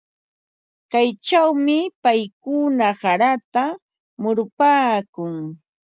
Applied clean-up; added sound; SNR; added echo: none; none; none; none.